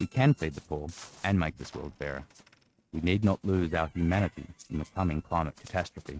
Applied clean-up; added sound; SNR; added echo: neural mask model RNNoise.